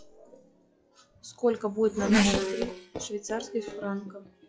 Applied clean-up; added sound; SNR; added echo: classical method log-MMSE.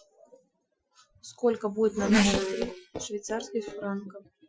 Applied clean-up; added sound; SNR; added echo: classical method Wiener filter.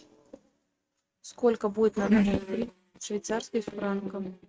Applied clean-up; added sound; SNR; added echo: neural mask model RNNoise.